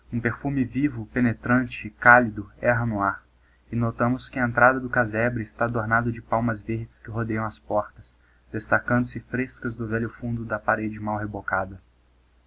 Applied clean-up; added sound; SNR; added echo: none; none; none; none.